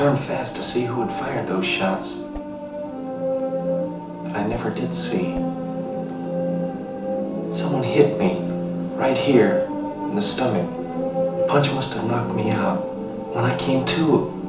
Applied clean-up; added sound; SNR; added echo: none; Whoosh, swoosh, swish; 17 dB; reverberation time 0.7 s.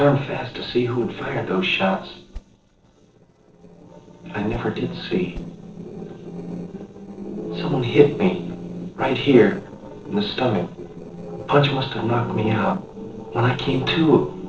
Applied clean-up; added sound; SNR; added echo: neural separator model SepFormer DNS4.